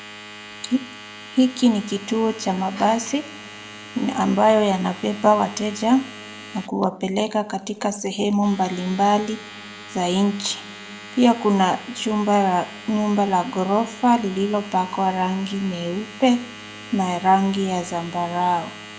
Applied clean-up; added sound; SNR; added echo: none; Domestic sounds, home sounds; 17 dB; reverberation time 1.5 s.